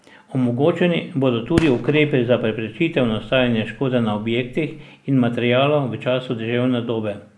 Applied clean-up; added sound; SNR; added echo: none; Fireworks; 14 dB; none.